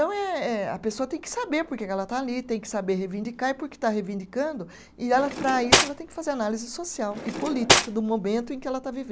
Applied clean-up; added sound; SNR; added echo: none; Cutlery, silverware; -3 dB; none.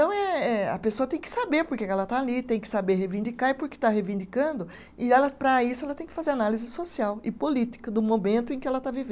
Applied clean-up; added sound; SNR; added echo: none; none; none; none.